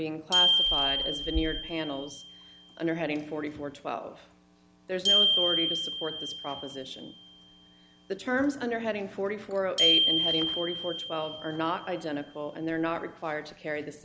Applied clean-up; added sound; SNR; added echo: none; Glockenspiel; -2 dB; none.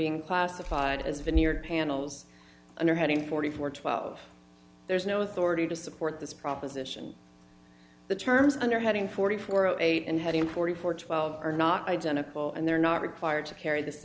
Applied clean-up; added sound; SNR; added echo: none; none; none; none.